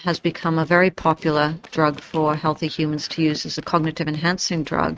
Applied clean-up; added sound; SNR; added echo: neural mask model RNNoise.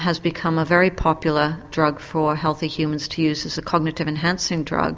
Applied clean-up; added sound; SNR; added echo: none; none; none; none.